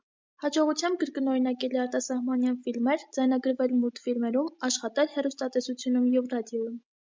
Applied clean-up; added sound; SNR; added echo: none; none; none; none.